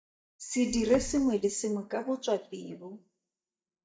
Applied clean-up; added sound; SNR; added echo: neural mask model DeepFilterNet 3.